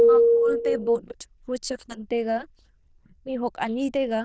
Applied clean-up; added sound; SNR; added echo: neural diffusion model UNIVERSE++.